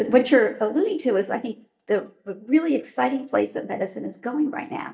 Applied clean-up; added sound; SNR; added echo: neural mask model DeepFilterNet 3.